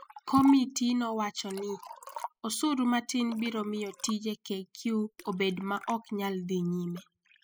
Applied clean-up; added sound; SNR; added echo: classical method spectral subtraction.